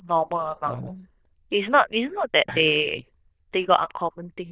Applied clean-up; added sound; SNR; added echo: neural diffusion model UNIVERSE++.